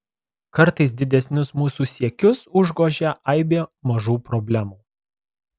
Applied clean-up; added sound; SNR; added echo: none; none; none; none.